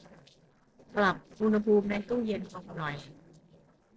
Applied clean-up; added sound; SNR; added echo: neural separator model SepFormer DNS4.